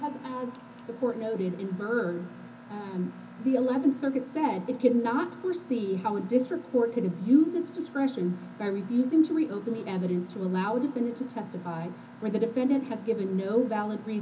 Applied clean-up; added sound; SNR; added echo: none; Mechanisms; 19 dB; reverberation time 0.3 s.